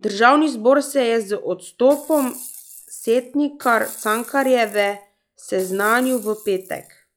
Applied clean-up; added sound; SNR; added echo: classical method log-MMSE.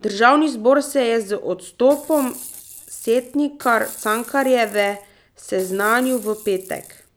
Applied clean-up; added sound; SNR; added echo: none; Rattle / Rattle (instrument); 18 dB; none.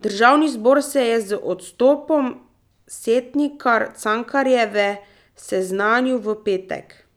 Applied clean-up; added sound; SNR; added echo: none; none; none; none.